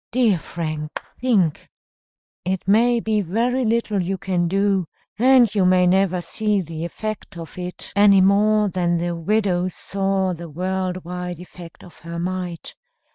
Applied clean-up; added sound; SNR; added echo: neural mask model DeepFilterNet 3.